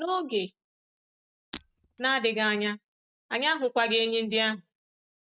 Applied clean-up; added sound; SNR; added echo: none; Shatter; 20 dB; none.